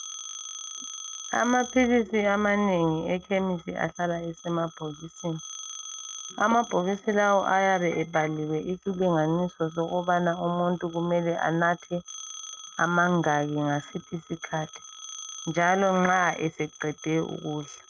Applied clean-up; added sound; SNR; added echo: neural mask model RNNoise.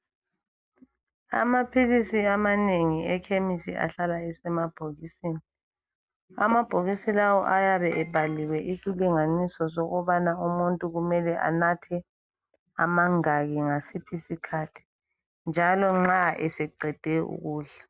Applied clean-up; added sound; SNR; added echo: none; none; none; none.